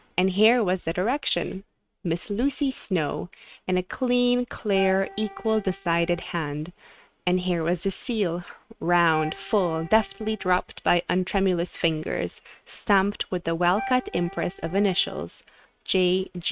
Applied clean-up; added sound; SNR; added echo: neural mask model RNNoise.